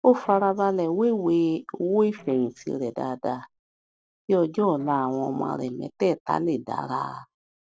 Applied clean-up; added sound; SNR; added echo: neural separator model SepFormer DNS4.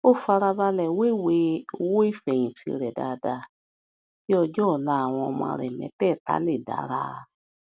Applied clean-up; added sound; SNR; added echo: none; none; none; none.